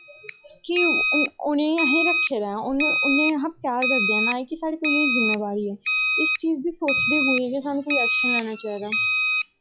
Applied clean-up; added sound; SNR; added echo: classical method log-MMSE.